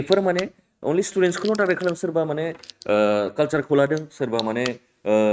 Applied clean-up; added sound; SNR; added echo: neural mask model RNNoise.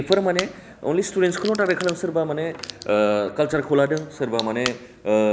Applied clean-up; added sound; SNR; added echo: none; Crack / Crackle; 15 dB; none.